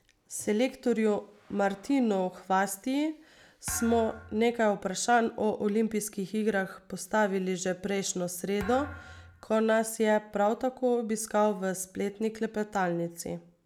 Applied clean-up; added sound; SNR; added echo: none; Thump, thud; 16 dB; none.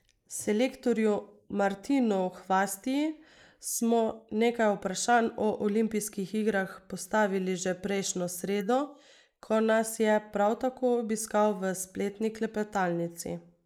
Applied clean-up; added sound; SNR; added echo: neural mask model Resemble Enhance denoiser.